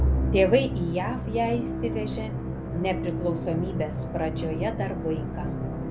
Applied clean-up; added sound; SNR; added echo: none; Musical instrument; 0 dB; none.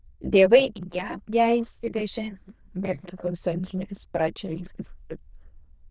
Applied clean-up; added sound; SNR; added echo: neural diffusion model UNIVERSE++.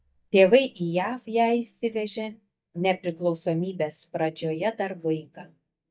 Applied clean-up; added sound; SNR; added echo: neural mask model DeepFilterNet 3.